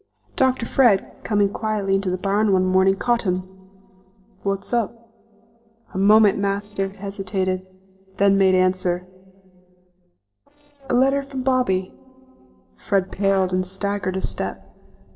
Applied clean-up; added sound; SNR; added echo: neural separator model SepFormer DNS4.